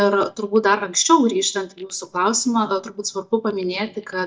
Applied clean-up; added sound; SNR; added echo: neural mask model DeepFilterNet 3.